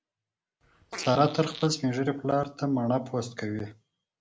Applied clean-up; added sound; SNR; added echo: none; Fart; 15 dB; none.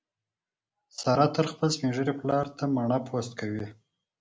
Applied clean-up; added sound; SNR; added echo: none; none; none; none.